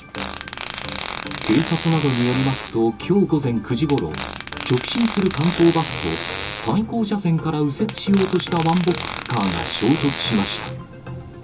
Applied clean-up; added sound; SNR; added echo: none; Fart; 8 dB; reverberation time 0.2 s.